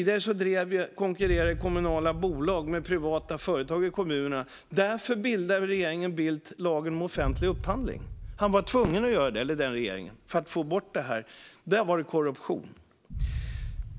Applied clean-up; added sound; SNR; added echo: none; Boom + Fireworks; 10 dB; none.